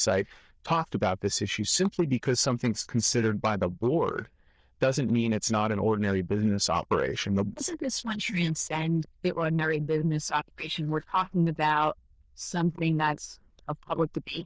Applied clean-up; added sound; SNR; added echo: neural diffusion model UNIVERSE++.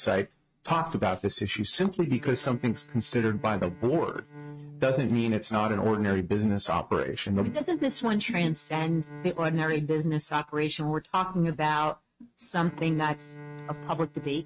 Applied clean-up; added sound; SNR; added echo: neural mask model RNNoise.